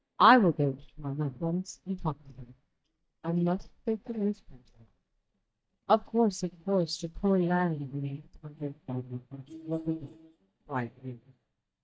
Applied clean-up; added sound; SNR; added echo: neural mask model DeepFilterNet 3.